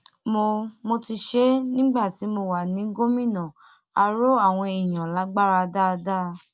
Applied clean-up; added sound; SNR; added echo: none; none; none; none.